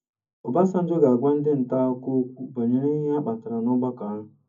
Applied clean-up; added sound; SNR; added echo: none; none; none; reverberation time 0.3 s.